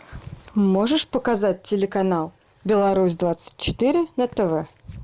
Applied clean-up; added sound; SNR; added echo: none; none; none; none.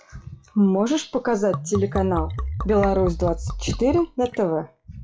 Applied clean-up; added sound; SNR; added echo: classical method WPE with log-MMSE.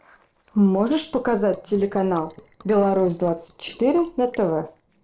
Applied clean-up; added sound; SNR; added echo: neural separator model SepFormer DNS4.